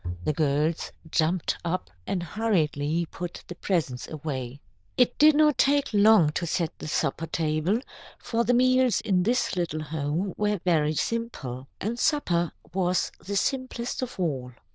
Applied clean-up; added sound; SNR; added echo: neural diffusion model UNIVERSE++.